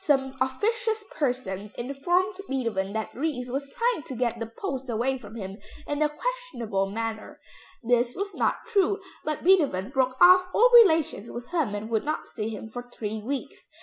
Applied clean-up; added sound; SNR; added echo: none; none; none; none.